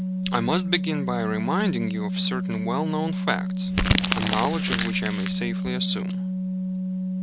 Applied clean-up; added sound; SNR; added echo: none; Organ + Crumpling, crinkling; -3 dB; none.